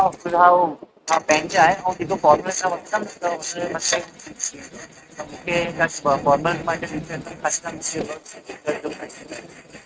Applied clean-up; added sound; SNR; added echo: neural mask model RNNoise.